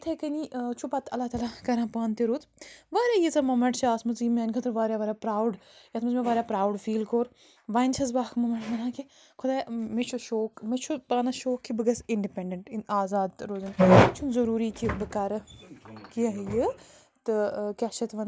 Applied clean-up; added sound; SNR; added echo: none; none; none; none.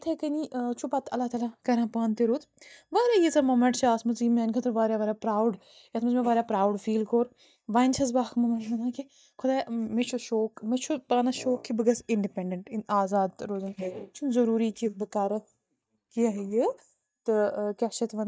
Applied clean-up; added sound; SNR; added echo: neural mask model DeepFilterNet 3.